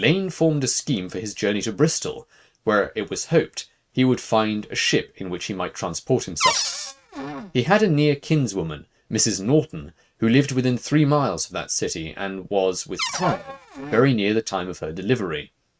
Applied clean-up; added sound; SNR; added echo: neural mask model RNNoise.